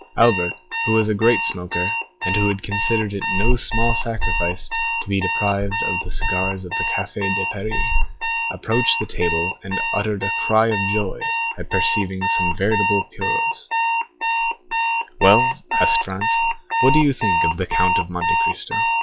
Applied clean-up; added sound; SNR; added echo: classical method log-MMSE.